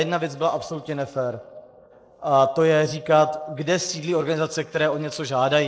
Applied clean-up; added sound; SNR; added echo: neural mask model Resemble Enhance denoiser.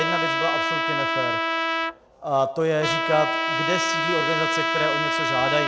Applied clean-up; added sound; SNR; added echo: none; Trumpet; -2 dB; none.